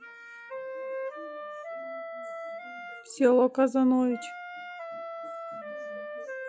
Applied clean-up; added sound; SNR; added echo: classical method log-MMSE.